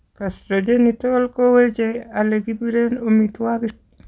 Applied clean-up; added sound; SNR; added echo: none; none; none; none.